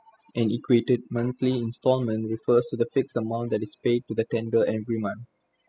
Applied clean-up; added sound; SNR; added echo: classical method spectral subtraction.